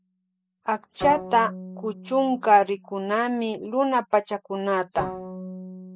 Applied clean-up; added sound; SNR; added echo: none; Bowed string instrument; 14 dB; none.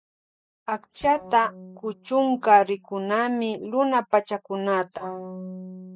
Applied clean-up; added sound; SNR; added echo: neural mask model DeepFilterNet 3.